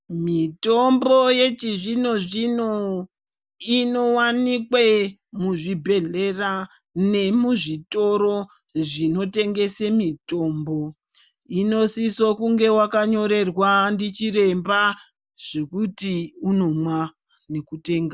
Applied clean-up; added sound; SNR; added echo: none; none; none; none.